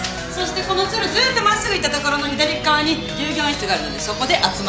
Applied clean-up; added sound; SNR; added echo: none; none; none; none.